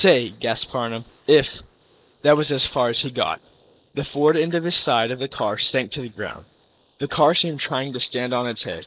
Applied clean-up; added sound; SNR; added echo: neural mask model Resemble Enhance denoiser.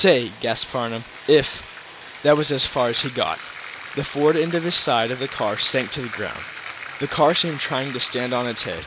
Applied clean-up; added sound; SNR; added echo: none; Bathtub (filling or washing); 13 dB; none.